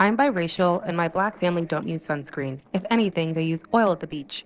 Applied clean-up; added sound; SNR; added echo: neural separator model SepFormer DNS4.